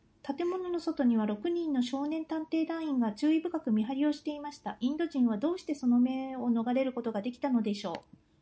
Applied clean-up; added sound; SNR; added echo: none; none; none; none.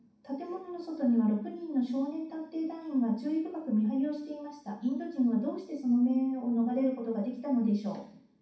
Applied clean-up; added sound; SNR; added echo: none; none; none; reverberation time 0.6 s.